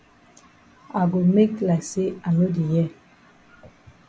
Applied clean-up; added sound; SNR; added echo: none; none; none; none.